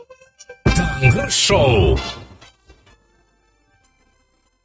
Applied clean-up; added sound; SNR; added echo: neural mask model RNNoise.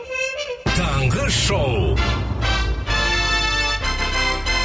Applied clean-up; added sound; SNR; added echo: none; none; none; none.